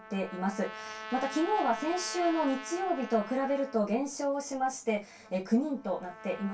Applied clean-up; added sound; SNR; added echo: none; Trumpet; 14 dB; reverberation time 0.2 s.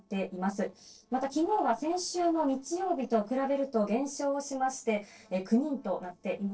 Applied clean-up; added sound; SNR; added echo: neural separator model SepFormer DNS4.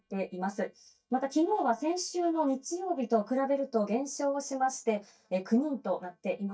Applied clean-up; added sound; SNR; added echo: neural mask model DeepFilterNet 3.